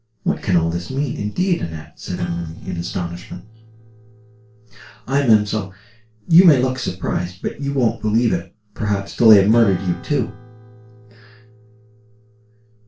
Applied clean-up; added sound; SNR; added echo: neural separator model SepFormer DNS4.